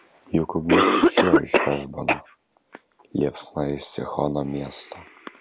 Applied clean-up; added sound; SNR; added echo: none; Cough; -3 dB; none.